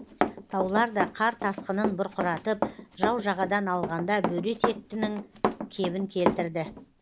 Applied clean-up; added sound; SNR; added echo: none; Run; 3 dB; none.